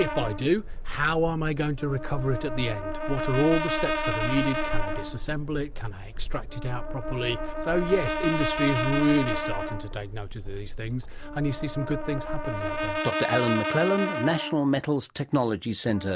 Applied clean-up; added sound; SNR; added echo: none; Brass instrument; 6 dB; none.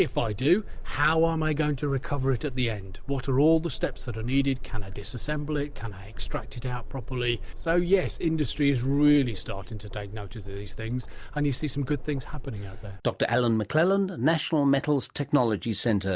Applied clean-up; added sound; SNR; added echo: none; none; none; none.